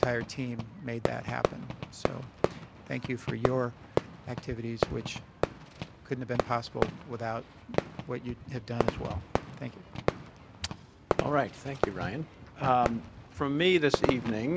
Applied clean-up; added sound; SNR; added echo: none; Fireworks; 1 dB; none.